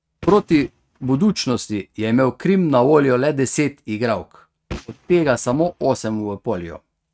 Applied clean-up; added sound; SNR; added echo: neural mask model RNNoise.